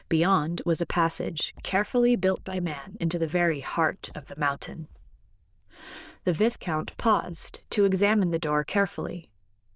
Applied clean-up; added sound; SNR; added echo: neural diffusion model UNIVERSE++.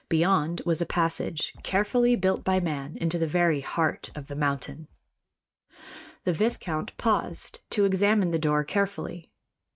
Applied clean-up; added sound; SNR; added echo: neural mask model RNNoise.